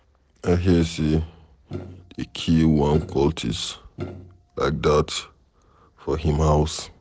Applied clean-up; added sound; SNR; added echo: neural separator model SepFormer DNS4.